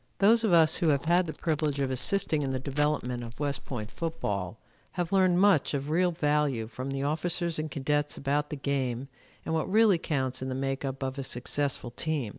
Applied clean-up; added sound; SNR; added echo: neural mask model Resemble Enhance denoiser.